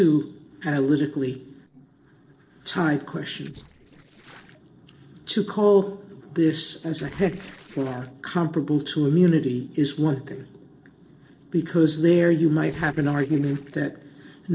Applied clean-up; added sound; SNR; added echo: neural separator model SepFormer DNS4.